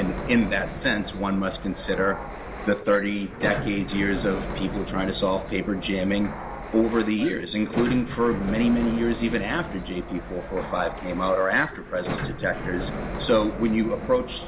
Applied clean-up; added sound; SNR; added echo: none; Sliding door; 8 dB; none.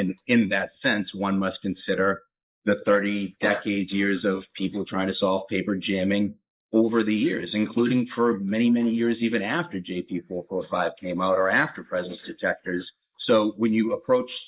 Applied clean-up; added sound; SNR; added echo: neural mask model Resemble Enhance denoiser.